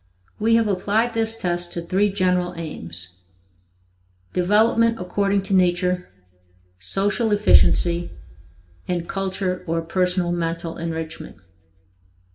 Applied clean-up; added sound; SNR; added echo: none; Bass drum; 3 dB; reverberation time 0.7 s.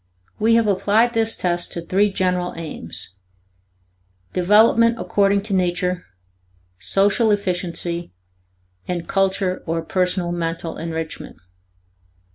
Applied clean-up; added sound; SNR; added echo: none; none; none; none.